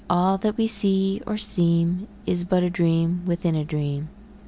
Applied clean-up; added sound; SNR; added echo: none; none; none; none.